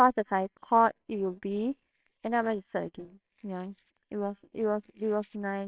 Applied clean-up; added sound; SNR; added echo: neural separator model SepFormer WHAMR!.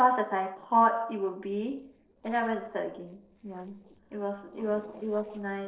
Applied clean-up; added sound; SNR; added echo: neural separator model SepFormer DNS4.